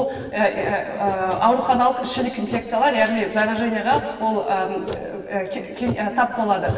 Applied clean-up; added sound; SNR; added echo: none; Writing; 14 dB; reverberation time 2.6 s.